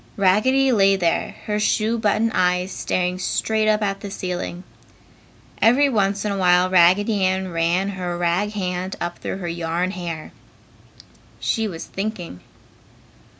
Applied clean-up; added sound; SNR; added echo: none; none; none; none.